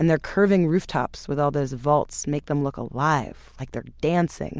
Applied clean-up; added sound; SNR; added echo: none; none; none; none.